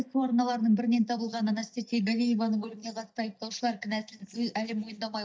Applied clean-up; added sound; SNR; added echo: neural mask model DeepFilterNet 3.